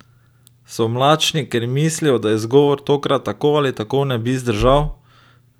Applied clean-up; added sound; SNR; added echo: none; Bass drum; 6 dB; none.